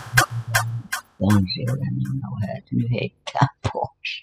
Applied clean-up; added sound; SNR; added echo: classical method spectral subtraction.